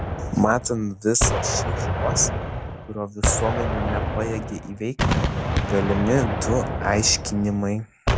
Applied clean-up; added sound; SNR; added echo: none; Gunshot, gunfire; 1 dB; none.